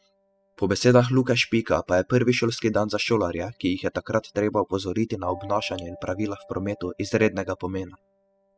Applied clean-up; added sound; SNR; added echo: classical method spectral subtraction.